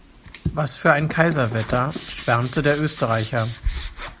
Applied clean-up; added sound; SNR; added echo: none; Knock / Wood; 14 dB; none.